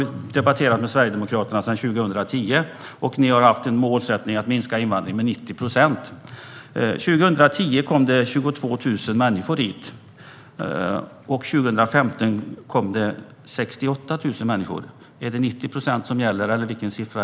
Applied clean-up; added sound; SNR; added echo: none; none; none; none.